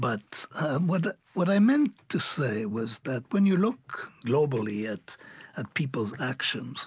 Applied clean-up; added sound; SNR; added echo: none; none; none; none.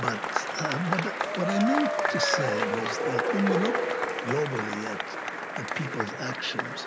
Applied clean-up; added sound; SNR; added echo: none; Applause / Crowd / Cheering; -2 dB; none.